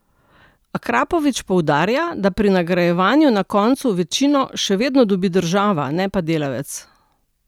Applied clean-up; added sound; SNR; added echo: none; none; none; none.